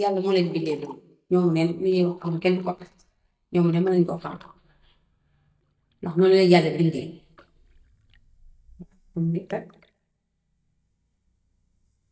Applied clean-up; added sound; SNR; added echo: neural mask model DeepFilterNet 3.